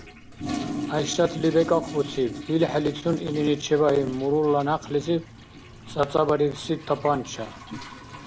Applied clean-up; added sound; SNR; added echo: none; Toilet flush; 12 dB; none.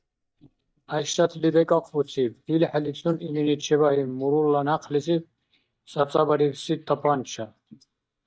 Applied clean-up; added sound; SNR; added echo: neural mask model DeepFilterNet 3.